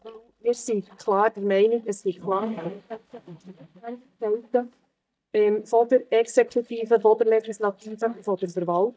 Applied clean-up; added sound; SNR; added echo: neural mask model DeepFilterNet 3.